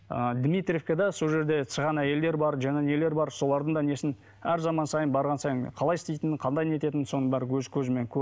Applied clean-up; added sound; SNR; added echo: none; none; none; none.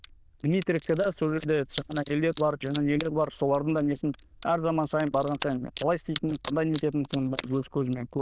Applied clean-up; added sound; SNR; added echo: neural diffusion model UNIVERSE++.